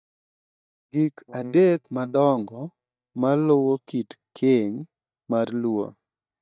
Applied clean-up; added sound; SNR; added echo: neural mask model DeepFilterNet 3.